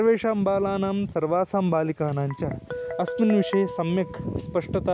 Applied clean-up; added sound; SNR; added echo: none; Guitar; 13 dB; none.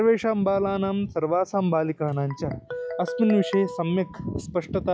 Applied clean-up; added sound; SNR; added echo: classical method log-MMSE.